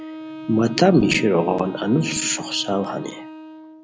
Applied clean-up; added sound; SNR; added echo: none; Wind instrument, woodwind instrument; 14 dB; none.